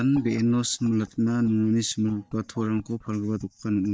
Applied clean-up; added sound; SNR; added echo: neural mask model DeepFilterNet 3.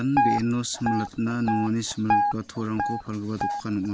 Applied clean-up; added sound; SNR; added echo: none; Guitar; 1 dB; none.